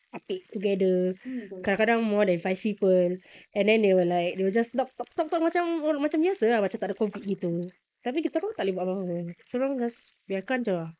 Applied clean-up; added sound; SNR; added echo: neural mask model Resemble Enhance denoiser.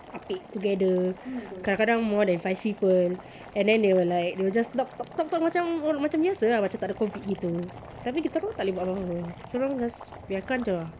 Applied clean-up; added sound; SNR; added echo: none; Boiling; 19 dB; none.